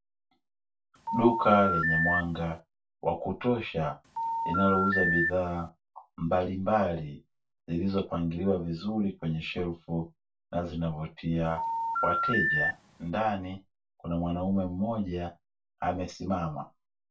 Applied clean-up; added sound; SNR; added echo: none; Telephone; -1 dB; reverberation time 0.2 s.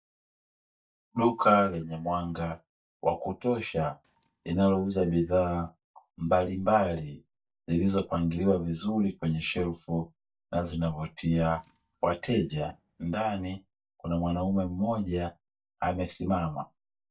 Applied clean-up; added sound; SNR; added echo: neural mask model DeepFilterNet 3.